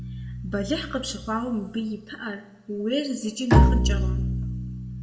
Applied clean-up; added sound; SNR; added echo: none; Bowed string instrument; -5 dB; reverberation time 0.8 s.